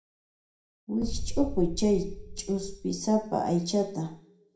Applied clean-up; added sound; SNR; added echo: none; Boom; 6 dB; reverberation time 0.5 s.